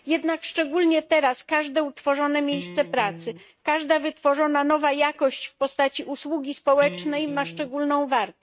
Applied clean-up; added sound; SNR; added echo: neural mask model RNNoise.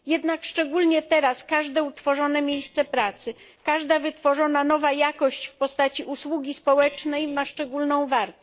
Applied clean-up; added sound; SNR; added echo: neural separator model SepFormer DNS4.